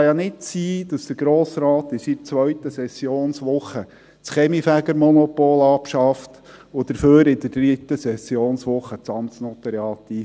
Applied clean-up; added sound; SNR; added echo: none; none; none; none.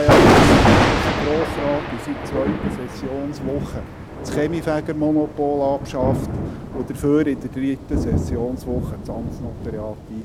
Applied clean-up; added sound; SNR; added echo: none; Thunder; -4 dB; none.